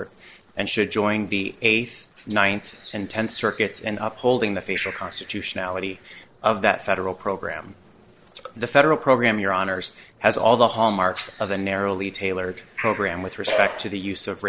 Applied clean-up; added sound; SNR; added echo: neural separator model SepFormer DNS4.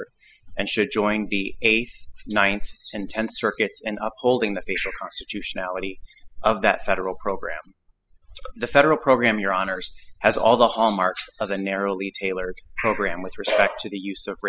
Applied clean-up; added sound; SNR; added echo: classical method spectral subtraction.